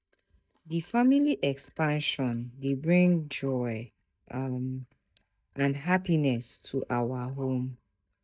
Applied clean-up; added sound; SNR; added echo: neural mask model DeepFilterNet 3.